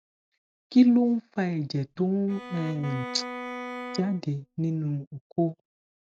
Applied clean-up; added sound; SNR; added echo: neural mask model RNNoise.